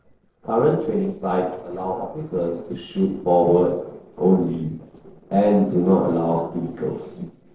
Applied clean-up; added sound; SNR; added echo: neural separator model SepFormer DNS4.